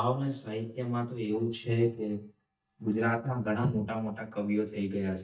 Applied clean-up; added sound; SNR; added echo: neural mask model DeepFilterNet 3.